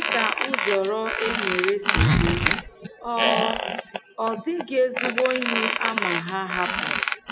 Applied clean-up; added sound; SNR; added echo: none; Zipper (clothing) + Squeak; -2 dB; none.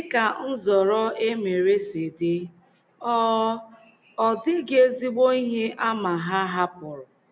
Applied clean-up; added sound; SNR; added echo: none; none; none; none.